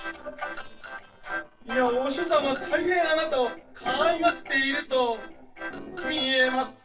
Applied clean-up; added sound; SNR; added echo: neural separator model SepFormer DNS4.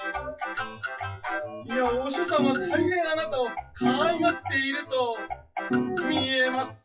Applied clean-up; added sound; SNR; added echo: classical method WPE with log-MMSE.